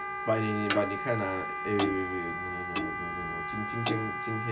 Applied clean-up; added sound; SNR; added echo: none; Clock + Wind instrument, woodwind instrument; 1 dB; none.